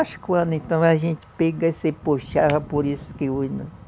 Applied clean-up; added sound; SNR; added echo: none; none; none; none.